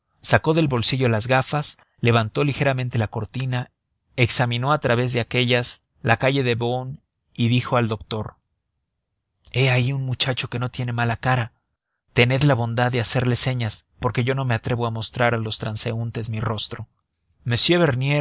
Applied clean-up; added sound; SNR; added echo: none; none; none; none.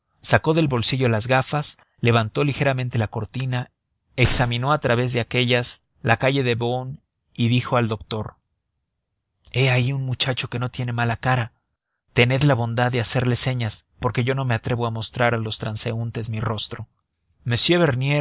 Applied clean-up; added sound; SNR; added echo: none; Gunshot, gunfire; 12 dB; none.